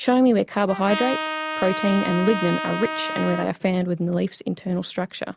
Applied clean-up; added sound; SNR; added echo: none; Trumpet; 6 dB; none.